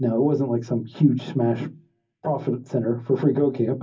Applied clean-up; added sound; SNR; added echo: none; none; none; reverberation time 0.4 s.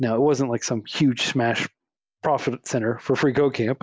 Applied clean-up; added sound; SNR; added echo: none; none; none; none.